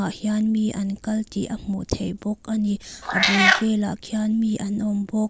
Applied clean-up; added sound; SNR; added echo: none; Meow; -4 dB; none.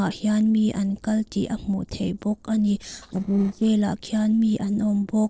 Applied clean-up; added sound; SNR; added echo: neural separator model SepFormer DNS4.